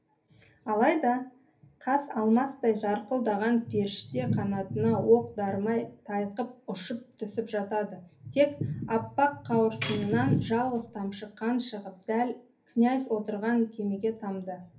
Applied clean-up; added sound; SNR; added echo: none; Tambourine; -3 dB; reverberation time 0.3 s.